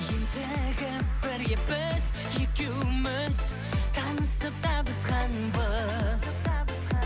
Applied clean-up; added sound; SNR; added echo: none; none; none; none.